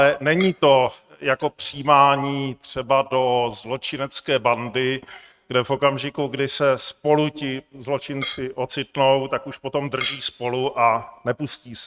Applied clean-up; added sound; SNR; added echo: neural mask model RNNoise.